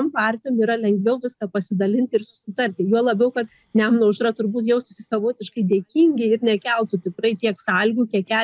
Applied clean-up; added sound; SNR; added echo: none; none; none; none.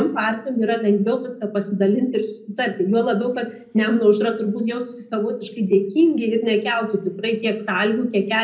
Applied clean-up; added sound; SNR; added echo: none; none; none; reverberation time 0.4 s.